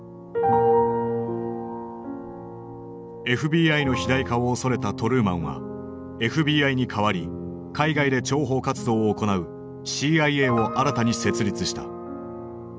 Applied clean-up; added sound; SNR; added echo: none; none; none; none.